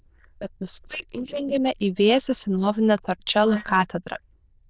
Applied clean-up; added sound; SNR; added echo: neural diffusion model UNIVERSE++.